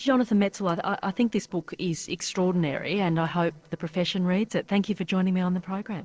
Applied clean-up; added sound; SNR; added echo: neural separator model SepFormer DNS4.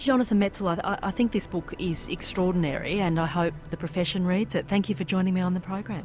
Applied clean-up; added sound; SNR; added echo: none; none; none; none.